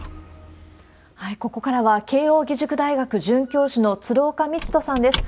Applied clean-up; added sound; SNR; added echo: none; Squeak / Wood; 14 dB; none.